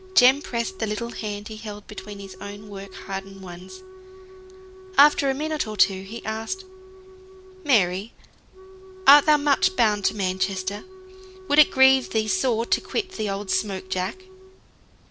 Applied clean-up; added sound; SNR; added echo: none; Wind instrument, woodwind instrument; 18 dB; none.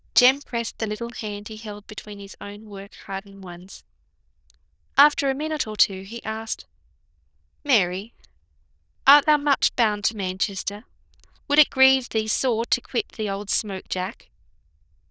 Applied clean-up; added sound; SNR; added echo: neural diffusion model UNIVERSE++.